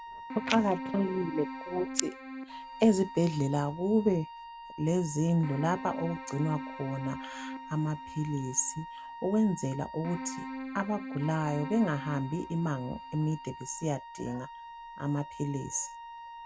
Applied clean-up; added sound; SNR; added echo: none; Wind instrument, woodwind instrument + Keyboard (musical); 10 dB; none.